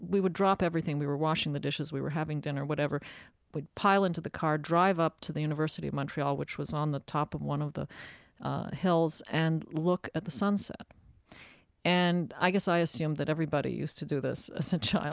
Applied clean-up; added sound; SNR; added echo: none; none; none; none.